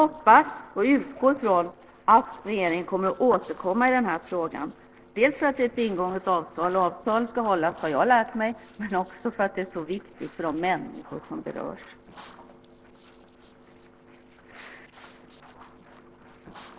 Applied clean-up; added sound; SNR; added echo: neural separator model SepFormer DNS4.